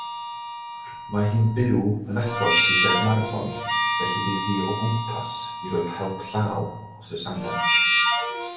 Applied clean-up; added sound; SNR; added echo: none; Harmonica; 0 dB; reverberation time 0.7 s.